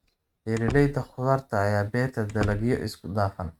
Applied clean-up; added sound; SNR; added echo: neural mask model RNNoise.